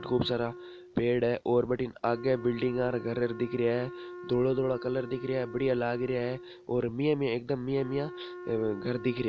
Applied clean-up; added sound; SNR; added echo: none; Wind instrument, woodwind instrument; 14 dB; none.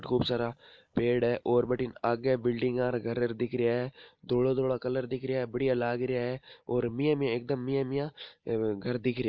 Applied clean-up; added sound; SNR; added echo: neural mask model Resemble Enhance denoiser.